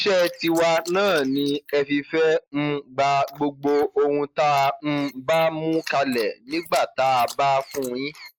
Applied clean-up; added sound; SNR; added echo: neural mask model Resemble Enhance denoiser.